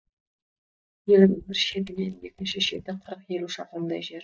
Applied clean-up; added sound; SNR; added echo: neural mask model DeepFilterNet 3.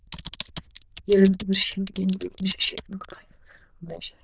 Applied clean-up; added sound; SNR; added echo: neural diffusion model UNIVERSE++.